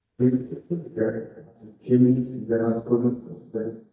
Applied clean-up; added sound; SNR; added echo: neural mask model DeepFilterNet 3.